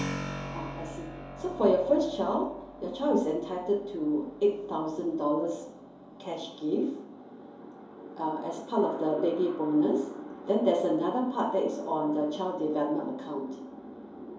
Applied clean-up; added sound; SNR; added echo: none; Keyboard (musical); 16 dB; reverberation time 2.8 s.